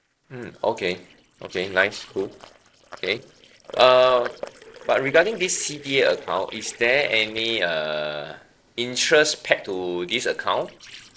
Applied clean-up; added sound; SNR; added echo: neural separator model SepFormer DNS4.